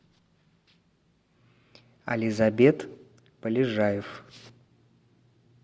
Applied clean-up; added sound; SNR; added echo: none; none; none; none.